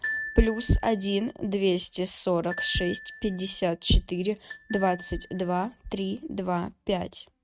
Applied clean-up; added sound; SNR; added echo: neural mask model RNNoise.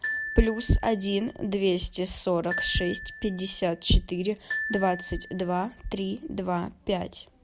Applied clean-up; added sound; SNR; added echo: none; Glockenspiel; 10 dB; none.